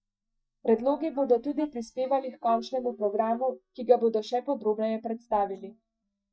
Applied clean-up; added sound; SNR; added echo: neural mask model DeepFilterNet 3.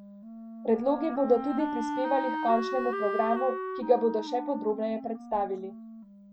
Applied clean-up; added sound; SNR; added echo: none; Wind instrument, woodwind instrument; 6 dB; none.